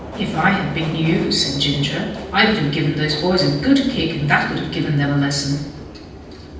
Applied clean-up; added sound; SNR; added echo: none; Subway, metro, underground; 13 dB; reverberation time 0.9 s.